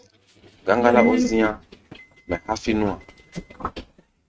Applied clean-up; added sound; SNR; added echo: neural mask model RNNoise.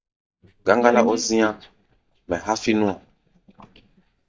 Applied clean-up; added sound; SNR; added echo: neural mask model DeepFilterNet 3.